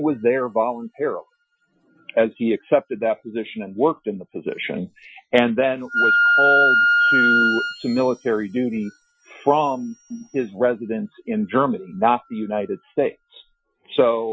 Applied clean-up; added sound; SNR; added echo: classical method Wiener filter.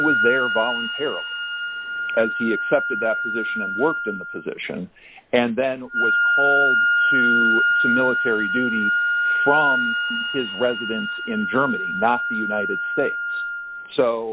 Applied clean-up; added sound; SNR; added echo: none; Wind instrument, woodwind instrument; -3 dB; none.